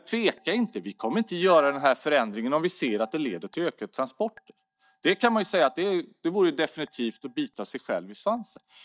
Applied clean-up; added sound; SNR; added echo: neural mask model DeepFilterNet 3.